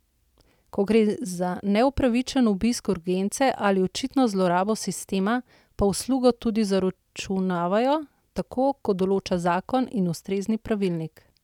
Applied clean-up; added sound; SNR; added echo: none; none; none; none.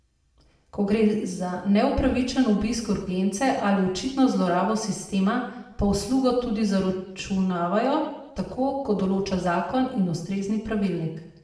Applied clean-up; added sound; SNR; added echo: none; none; none; reverberation time 0.7 s.